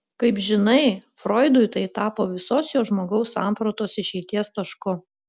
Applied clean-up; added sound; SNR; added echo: none; none; none; none.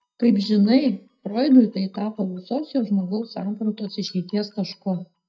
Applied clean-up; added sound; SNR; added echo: neural mask model DeepFilterNet 3.